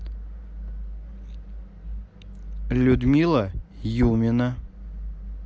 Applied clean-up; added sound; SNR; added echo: none; none; none; none.